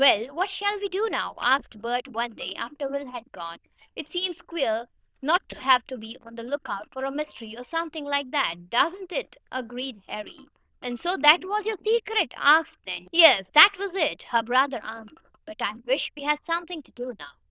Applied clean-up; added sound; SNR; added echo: neural diffusion model UNIVERSE++.